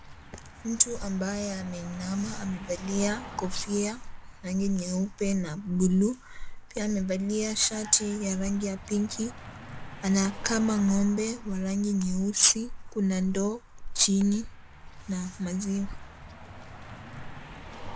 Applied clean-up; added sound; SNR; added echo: none; Car passing by; 11 dB; none.